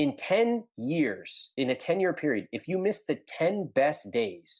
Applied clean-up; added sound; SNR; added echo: none; none; none; none.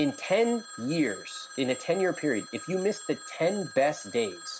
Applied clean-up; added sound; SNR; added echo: none; Telephone; 15 dB; none.